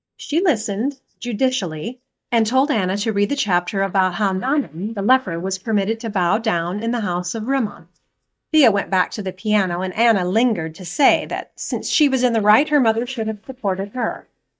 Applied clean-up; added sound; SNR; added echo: neural mask model DeepFilterNet 3.